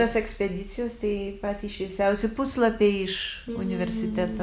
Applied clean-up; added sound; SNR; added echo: none; none; none; none.